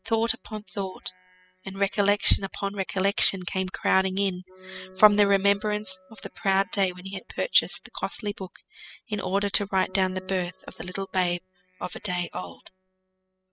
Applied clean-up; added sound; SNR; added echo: classical method spectral subtraction.